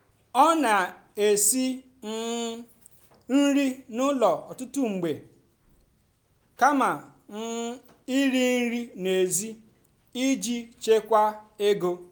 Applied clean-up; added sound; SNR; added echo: none; none; none; none.